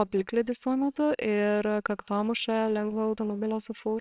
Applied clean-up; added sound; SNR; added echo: neural separator model SepFormer WHAMR!.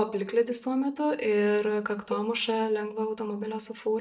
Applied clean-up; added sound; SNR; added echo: neural mask model DeepFilterNet 3.